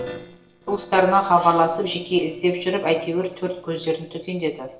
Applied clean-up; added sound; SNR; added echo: neural separator model SepFormer DNS4.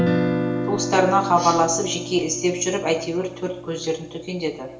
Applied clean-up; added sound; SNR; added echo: none; Guitar; 4 dB; reverberation time 0.8 s.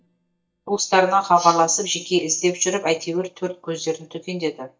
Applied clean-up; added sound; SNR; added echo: neural mask model DeepFilterNet 3.